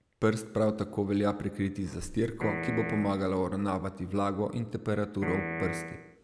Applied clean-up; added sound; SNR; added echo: none; Piano; 5 dB; none.